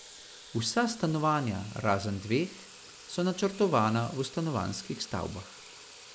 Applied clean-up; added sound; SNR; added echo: none; Sink (filling or washing) / Water tap, faucet; 18 dB; none.